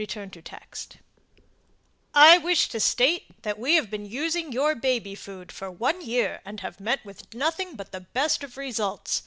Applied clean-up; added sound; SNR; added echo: none; none; none; none.